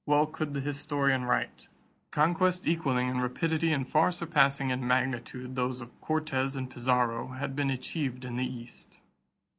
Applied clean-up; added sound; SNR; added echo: none; none; none; none.